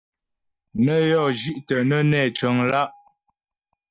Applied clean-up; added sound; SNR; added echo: neural mask model DeepFilterNet 3.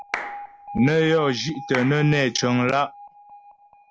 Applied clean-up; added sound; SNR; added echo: none; Clapping + Alarm; 13 dB; none.